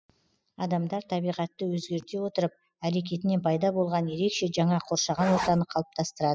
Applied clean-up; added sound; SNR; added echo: classical method spectral subtraction.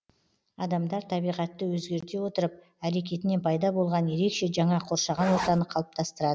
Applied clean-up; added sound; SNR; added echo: none; Zipper (clothing); 6 dB; none.